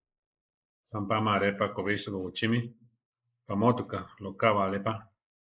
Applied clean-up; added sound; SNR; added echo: neural mask model Resemble Enhance denoiser.